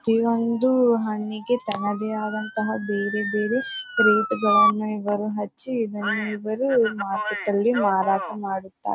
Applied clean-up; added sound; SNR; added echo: neural mask model RNNoise.